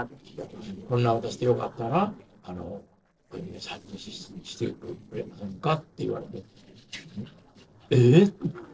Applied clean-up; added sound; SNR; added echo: neural separator model SepFormer DNS4.